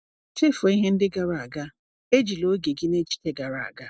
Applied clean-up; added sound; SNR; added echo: none; none; none; none.